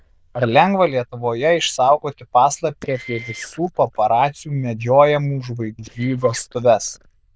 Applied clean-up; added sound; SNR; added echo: neural diffusion model UNIVERSE++.